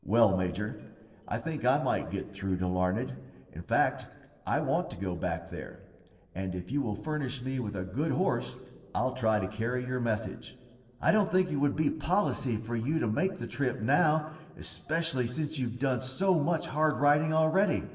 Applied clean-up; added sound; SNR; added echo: neural separator model SepFormer DNS4.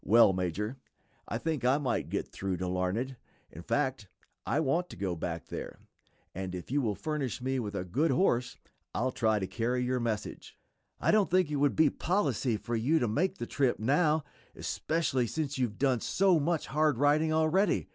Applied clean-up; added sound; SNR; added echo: none; none; none; none.